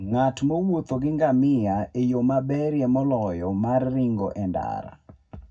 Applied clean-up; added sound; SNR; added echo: none; none; none; reverberation time 0.4 s.